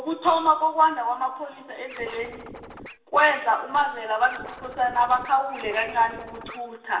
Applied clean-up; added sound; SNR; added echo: none; Scratching (performance technique); 17 dB; reverberation time 1.1 s.